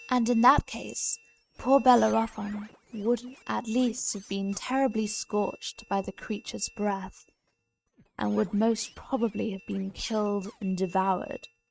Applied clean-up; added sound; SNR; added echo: neural mask model RNNoise.